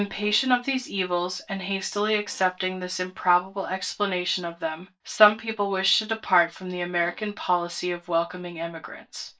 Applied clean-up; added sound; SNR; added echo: neural mask model DeepFilterNet 3.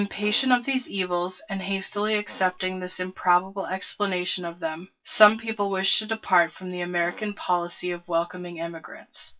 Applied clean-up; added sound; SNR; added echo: classical method WPE with log-MMSE.